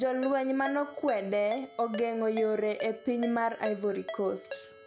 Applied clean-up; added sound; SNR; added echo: none; Ringtone; 13 dB; none.